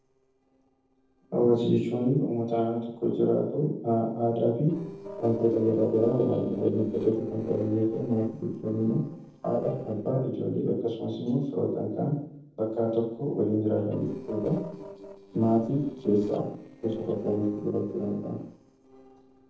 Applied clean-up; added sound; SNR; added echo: neural separator model SepFormer DNS4.